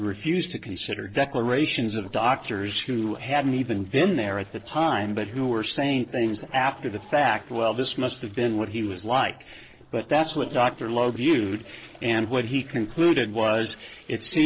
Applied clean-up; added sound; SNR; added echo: neural separator model SepFormer DNS4.